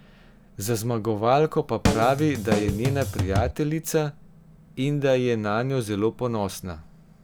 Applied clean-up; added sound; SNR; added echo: none; Drum kit; 1 dB; none.